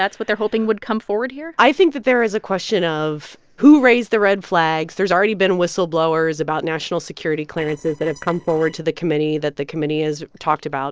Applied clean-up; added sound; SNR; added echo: neural separator model SepFormer DNS4.